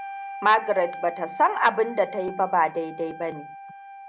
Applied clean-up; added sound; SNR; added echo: none; Wind instrument, woodwind instrument; 13 dB; none.